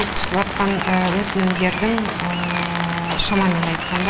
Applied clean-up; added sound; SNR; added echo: none; Rain; 5 dB; none.